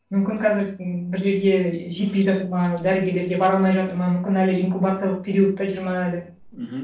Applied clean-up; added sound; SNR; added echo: neural separator model SepFormer DNS4.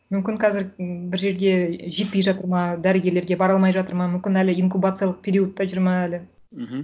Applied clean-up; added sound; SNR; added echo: none; none; none; none.